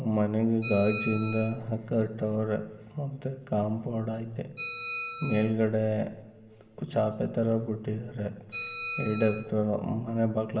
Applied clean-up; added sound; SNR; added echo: none; Bell; 13 dB; reverberation time 2.6 s.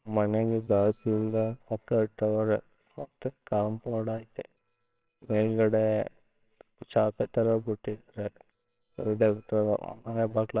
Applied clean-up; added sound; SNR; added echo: neural separator model SepFormer WHAMR!.